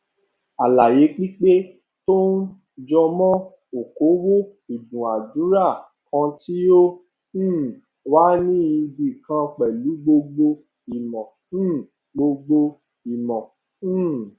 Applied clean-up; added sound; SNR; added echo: none; none; none; none.